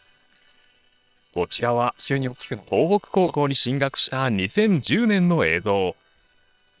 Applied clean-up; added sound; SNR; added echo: neural separator model SepFormer WHAM!.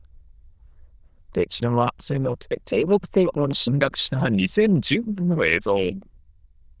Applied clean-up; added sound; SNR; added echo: neural diffusion model UNIVERSE++.